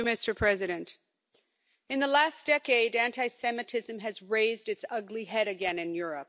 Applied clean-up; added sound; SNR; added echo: none; none; none; none.